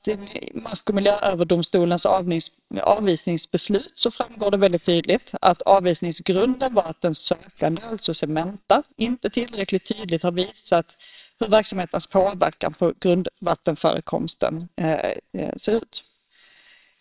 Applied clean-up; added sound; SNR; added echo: neural separator model SepFormer WHAMR!.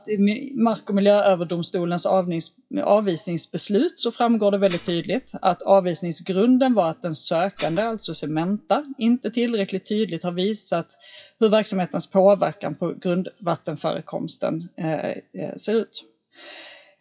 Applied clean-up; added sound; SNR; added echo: classical method WPE with log-MMSE.